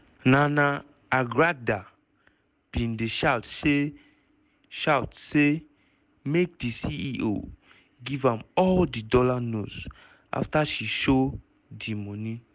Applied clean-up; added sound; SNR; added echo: none; none; none; none.